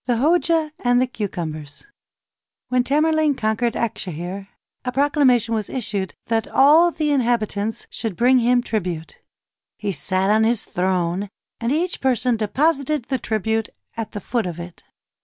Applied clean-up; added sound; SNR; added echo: none; none; none; none.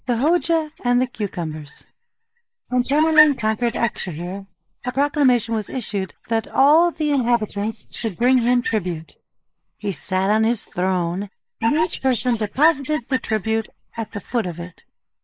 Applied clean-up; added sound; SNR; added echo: neural mask model Resemble Enhance denoiser.